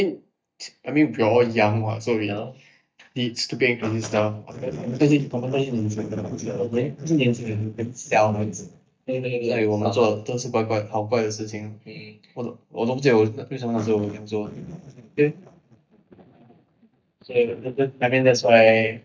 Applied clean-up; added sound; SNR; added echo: neural mask model DeepFilterNet 3.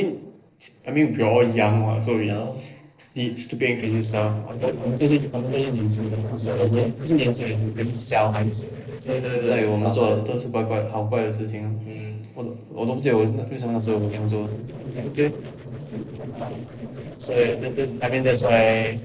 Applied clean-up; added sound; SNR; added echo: neural separator model SepFormer DNS4.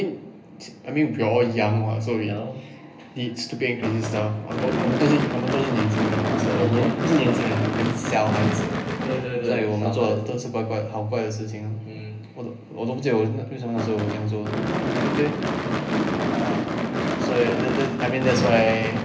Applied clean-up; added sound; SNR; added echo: none; Gunshot, gunfire / Fireworks; 3 dB; reverberation time 0.3 s.